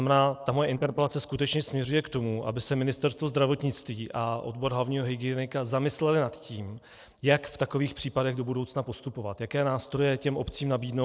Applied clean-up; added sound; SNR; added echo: neural separator model SepFormer DNS4.